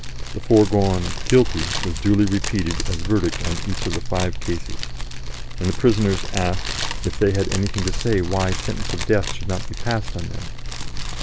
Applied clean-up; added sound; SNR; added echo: none; Fire; 2 dB; none.